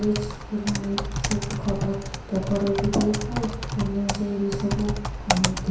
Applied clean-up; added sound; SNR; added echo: none; Typing; 2 dB; reverberation time 0.7 s.